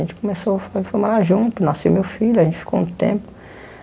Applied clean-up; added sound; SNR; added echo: none; none; none; none.